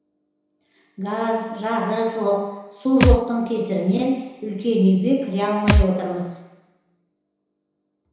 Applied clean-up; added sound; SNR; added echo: none; Thump, thud; -1 dB; reverberation time 1.0 s.